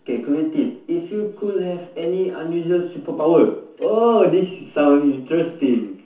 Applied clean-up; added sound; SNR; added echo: none; Cowbell; 19 dB; reverberation time 0.9 s.